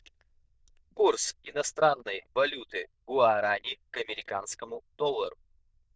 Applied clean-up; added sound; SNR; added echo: neural diffusion model UNIVERSE++.